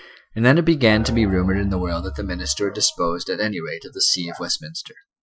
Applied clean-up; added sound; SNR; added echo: classical method Wiener filter.